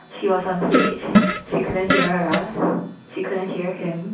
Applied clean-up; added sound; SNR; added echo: none; Fart; -2 dB; reverberation time 0.6 s.